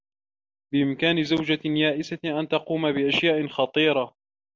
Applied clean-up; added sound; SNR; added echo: none; none; none; none.